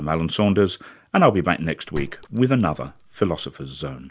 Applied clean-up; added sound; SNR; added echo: none; Chink, clink; 15 dB; none.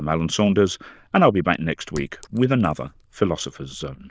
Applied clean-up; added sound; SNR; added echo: neural diffusion model UNIVERSE++.